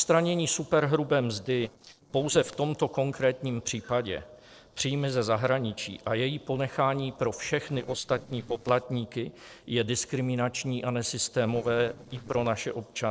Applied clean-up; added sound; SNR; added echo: neural separator model SepFormer DNS4.